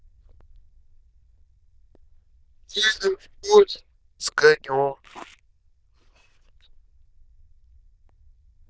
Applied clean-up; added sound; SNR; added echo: neural diffusion model UNIVERSE++.